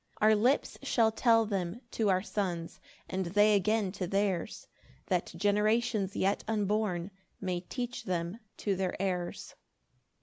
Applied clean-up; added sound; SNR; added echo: none; none; none; none.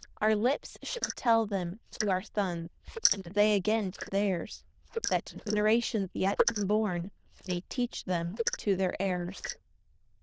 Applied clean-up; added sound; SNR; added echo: neural diffusion model UNIVERSE++.